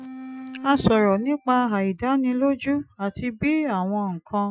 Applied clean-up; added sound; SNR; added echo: classical method Wiener filter.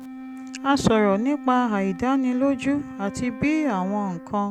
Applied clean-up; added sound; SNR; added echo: none; Wind instrument, woodwind instrument; 14 dB; none.